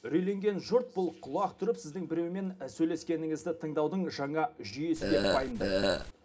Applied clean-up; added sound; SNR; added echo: none; Burping, eructation; -2 dB; reverberation time 0.3 s.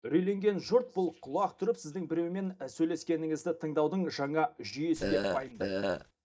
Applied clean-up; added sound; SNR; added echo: neural mask model DeepFilterNet 3.